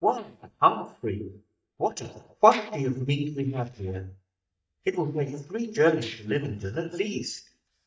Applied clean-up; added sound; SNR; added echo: neural mask model DeepFilterNet 3.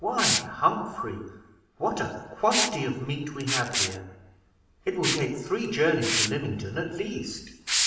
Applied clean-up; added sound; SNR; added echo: none; Liquid; 3 dB; reverberation time 1.2 s.